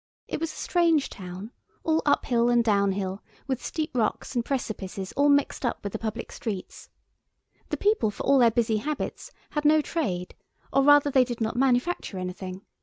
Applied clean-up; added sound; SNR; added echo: none; none; none; none.